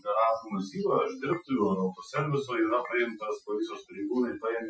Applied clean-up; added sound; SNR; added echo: classical method Wiener filter.